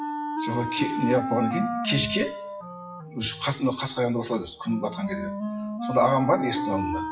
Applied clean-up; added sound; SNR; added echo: classical method WPE with log-MMSE.